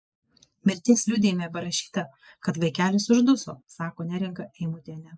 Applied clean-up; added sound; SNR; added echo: neural mask model Resemble Enhance denoiser.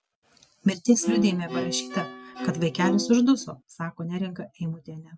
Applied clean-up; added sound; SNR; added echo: none; Bowed string instrument; 6 dB; none.